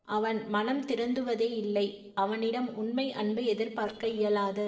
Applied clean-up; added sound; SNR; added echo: neural separator model SepFormer DNS4.